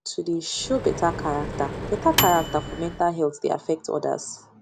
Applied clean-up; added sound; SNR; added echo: none; Microwave oven; 4 dB; none.